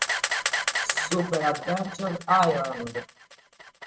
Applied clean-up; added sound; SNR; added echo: neural mask model RNNoise.